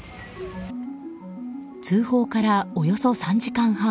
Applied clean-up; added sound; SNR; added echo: none; none; none; none.